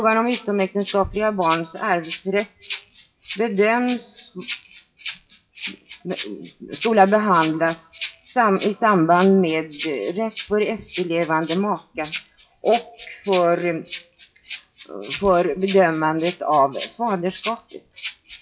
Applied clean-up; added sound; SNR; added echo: classical method WPE with log-MMSE.